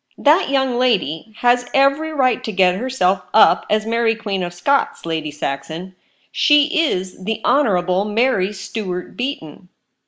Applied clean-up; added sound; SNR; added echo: none; none; none; none.